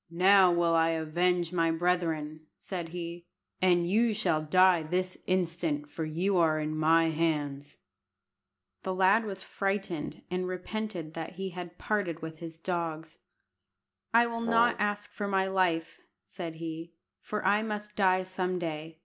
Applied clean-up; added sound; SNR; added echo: none; Brass instrument; 6 dB; none.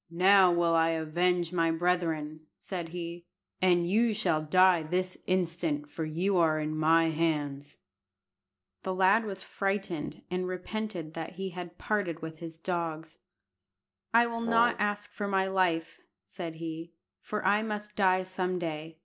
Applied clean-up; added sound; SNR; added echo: neural separator model SepFormer DNS4.